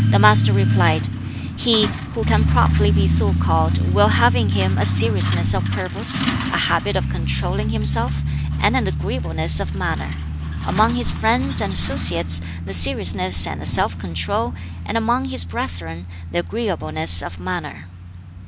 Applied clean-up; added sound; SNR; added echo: none; Truck; -2 dB; none.